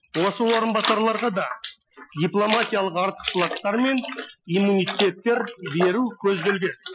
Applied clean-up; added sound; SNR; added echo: classical method Wiener filter.